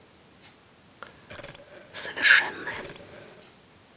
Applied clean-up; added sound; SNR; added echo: none; Burping, eructation; 19 dB; none.